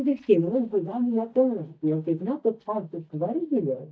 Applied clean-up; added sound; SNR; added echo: neural mask model DeepFilterNet 3.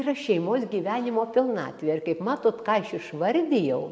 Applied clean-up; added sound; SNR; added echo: none; none; none; none.